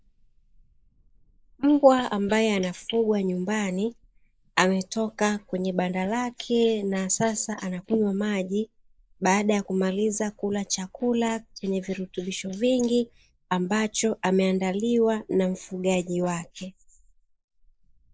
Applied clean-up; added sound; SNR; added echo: neural mask model Resemble Enhance denoiser.